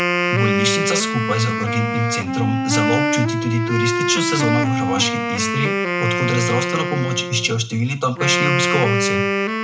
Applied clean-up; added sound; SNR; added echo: none; Wind instrument, woodwind instrument; -1 dB; reverberation time 0.3 s.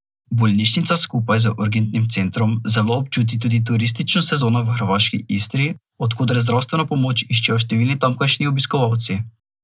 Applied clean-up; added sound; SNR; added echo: none; none; none; none.